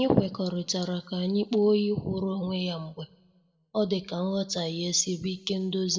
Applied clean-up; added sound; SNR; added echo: none; none; none; reverberation time 0.6 s.